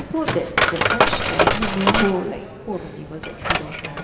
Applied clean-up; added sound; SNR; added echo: none; Coin (dropping); -5 dB; reverberation time 1.7 s.